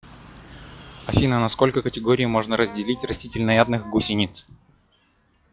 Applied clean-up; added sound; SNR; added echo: classical method log-MMSE.